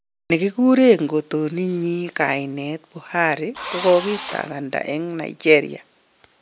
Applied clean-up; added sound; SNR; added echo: none; Engine / Drill; 11 dB; none.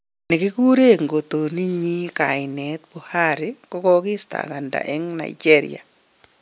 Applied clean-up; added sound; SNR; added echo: none; none; none; none.